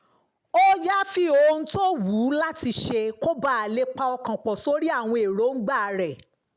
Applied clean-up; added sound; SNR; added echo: none; none; none; none.